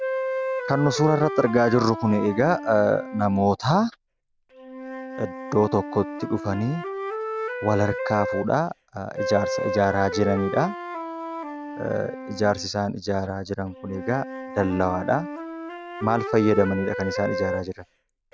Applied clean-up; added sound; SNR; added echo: none; Wind instrument, woodwind instrument; 7 dB; none.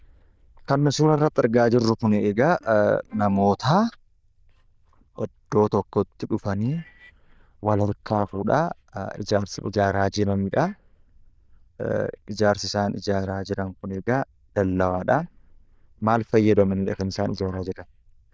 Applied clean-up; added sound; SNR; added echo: neural diffusion model UNIVERSE++.